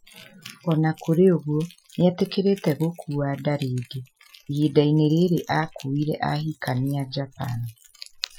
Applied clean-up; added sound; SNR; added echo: classical method Wiener filter.